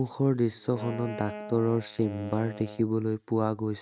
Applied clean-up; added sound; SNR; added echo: neural mask model RNNoise.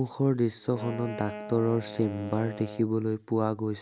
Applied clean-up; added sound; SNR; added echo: none; Wind instrument, woodwind instrument; 14 dB; none.